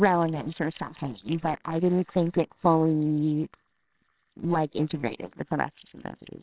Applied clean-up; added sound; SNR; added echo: neural separator model SepFormer WHAMR!.